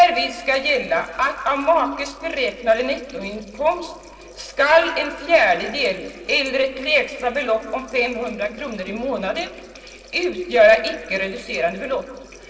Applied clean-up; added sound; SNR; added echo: neural separator model SepFormer DNS4.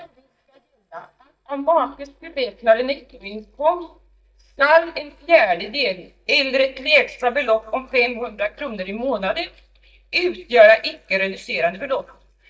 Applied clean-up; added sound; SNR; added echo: neural mask model DeepFilterNet 3.